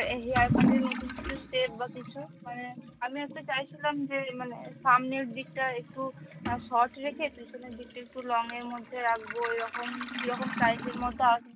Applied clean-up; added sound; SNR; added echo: none; Toilet flush / Liquid; 4 dB; none.